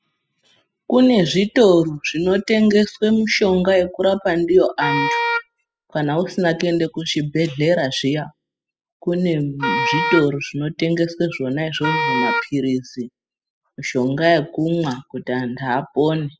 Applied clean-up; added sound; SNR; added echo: classical method spectral subtraction.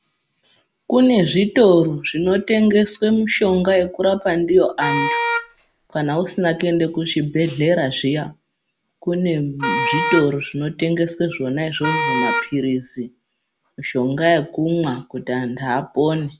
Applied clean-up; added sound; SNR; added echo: none; Wind instrument, woodwind instrument; 4 dB; none.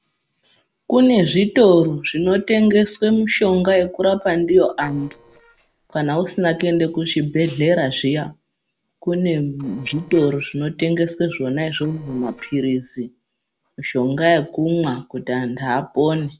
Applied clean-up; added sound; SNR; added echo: neural separator model SepFormer DNS4.